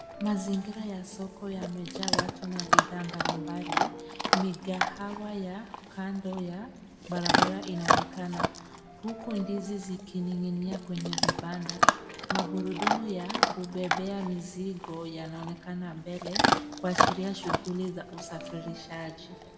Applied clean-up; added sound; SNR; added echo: none; Chewing, mastication / Dog; -4 dB; reverberation time 1.5 s.